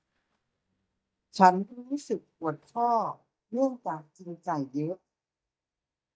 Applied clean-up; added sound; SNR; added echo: neural mask model DeepFilterNet 3.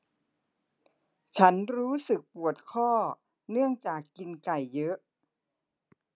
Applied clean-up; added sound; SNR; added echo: none; none; none; none.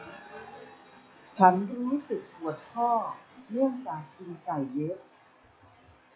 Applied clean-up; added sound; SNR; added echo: classical method WPE with log-MMSE.